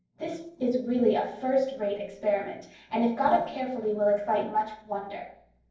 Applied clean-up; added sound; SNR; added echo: neural separator model SepFormer DNS4.